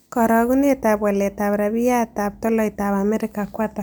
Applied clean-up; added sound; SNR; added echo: none; none; none; none.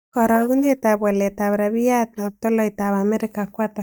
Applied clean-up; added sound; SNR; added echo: neural mask model DeepFilterNet 3.